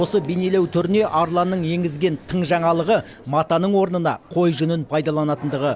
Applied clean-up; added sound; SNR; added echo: none; none; none; none.